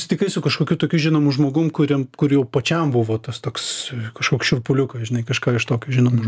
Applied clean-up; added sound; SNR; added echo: none; none; none; none.